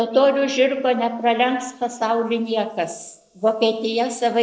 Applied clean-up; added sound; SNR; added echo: neural mask model Resemble Enhance denoiser.